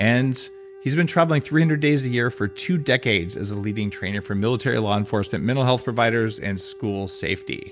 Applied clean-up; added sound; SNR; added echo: none; Wind instrument, woodwind instrument; 18 dB; none.